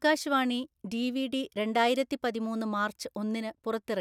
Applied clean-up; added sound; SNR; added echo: none; none; none; none.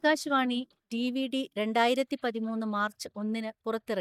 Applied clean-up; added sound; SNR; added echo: neural mask model DeepFilterNet 3.